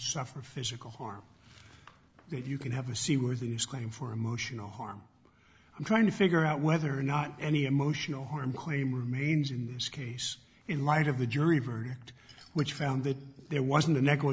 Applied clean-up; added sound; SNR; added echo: none; none; none; none.